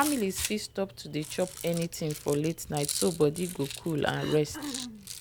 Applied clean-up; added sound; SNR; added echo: none; Rattle + Cough; 9 dB; none.